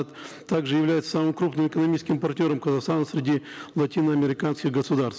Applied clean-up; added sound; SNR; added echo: none; none; none; none.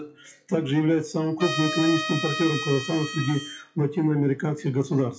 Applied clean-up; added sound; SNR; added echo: classical method WPE with log-MMSE.